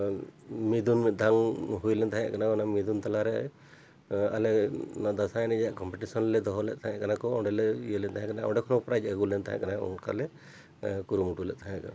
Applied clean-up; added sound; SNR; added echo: none; none; none; none.